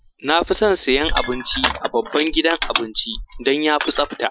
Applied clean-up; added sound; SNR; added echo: classical method Wiener filter.